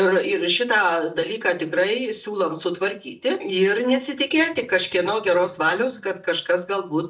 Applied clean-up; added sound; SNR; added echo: neural mask model DeepFilterNet 3.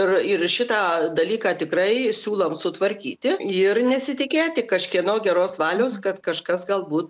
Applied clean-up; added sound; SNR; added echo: none; none; none; none.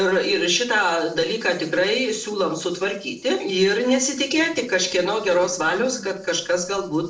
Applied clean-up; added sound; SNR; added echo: neural separator model SepFormer DNS4.